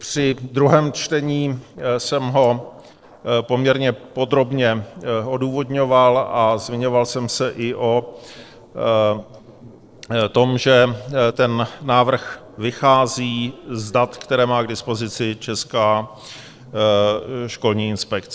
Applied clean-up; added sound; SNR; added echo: neural separator model SepFormer DNS4.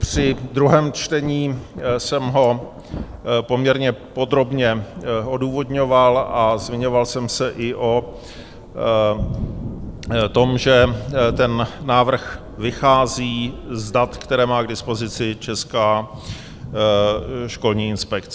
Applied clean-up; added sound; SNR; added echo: none; Thunder / Rain; 14 dB; none.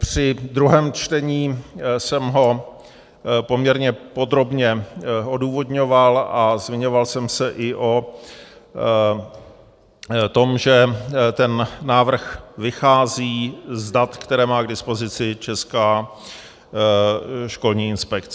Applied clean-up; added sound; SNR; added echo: none; none; none; none.